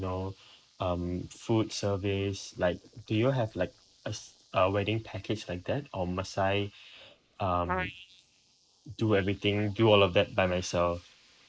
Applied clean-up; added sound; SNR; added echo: neural mask model Resemble Enhance denoiser.